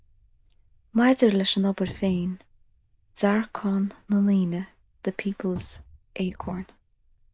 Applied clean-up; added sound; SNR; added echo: neural diffusion model UNIVERSE++.